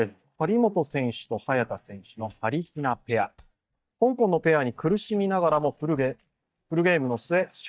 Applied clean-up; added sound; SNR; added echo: neural mask model DeepFilterNet 3.